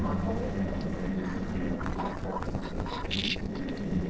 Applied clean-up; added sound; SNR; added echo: neural separator model SepFormer DNS4.